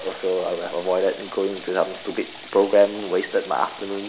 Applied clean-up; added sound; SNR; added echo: none; Water tap, faucet / Water; 16 dB; reverberation time 0.8 s.